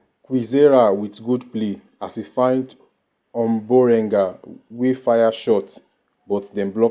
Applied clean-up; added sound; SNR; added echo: none; none; none; none.